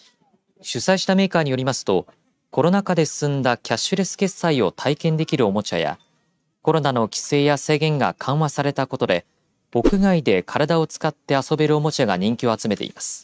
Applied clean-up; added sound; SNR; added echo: neural mask model RNNoise.